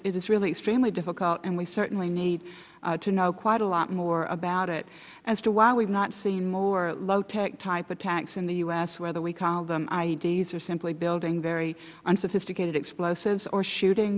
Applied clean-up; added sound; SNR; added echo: none; none; none; none.